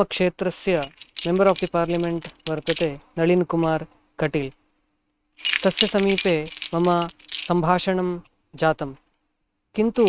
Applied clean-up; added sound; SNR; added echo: neural mask model RNNoise.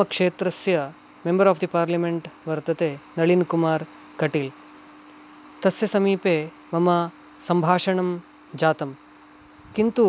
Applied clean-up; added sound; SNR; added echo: none; none; none; none.